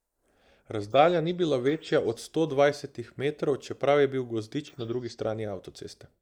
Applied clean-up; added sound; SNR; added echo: neural mask model Resemble Enhance denoiser.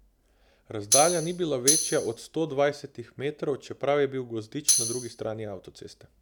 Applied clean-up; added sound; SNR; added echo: none; Tambourine; -3 dB; none.